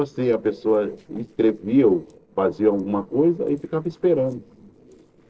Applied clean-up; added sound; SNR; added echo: neural separator model SepFormer DNS4.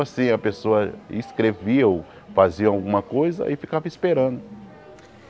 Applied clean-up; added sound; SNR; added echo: none; none; none; none.